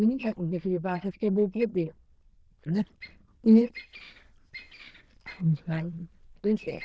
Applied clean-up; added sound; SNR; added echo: neural diffusion model UNIVERSE++.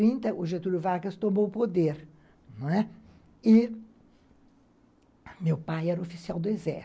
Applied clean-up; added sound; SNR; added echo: none; none; none; none.